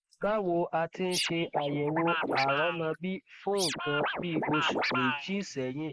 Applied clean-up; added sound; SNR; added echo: neural mask model Resemble Enhance denoiser.